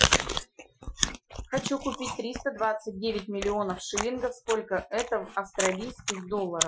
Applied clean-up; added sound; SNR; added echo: classical method Wiener filter.